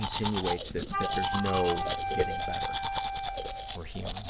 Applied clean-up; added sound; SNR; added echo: none; Wind instrument, woodwind instrument + Domestic sounds, home sounds; -3 dB; none.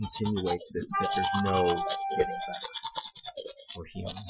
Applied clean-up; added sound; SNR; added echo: classical method Wiener filter.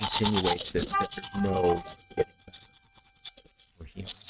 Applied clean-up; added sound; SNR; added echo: neural mask model RNNoise.